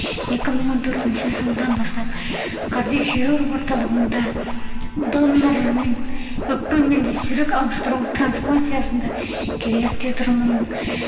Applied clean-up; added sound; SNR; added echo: none; Scratching (performance technique); 4 dB; reverberation time 2.4 s.